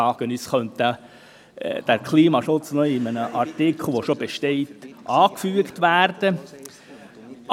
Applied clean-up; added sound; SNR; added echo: none; none; none; none.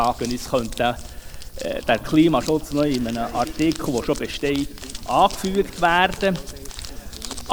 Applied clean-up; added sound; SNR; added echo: none; Crumpling, crinkling; 11 dB; none.